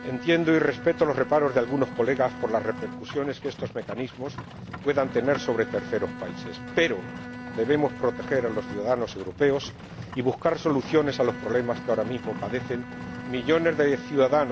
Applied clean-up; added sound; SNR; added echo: none; Livestock, farm animals, working animals + Bowed string instrument; 11 dB; none.